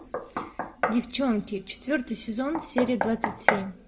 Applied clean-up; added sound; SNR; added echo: none; Knock; 3 dB; reverberation time 2.2 s.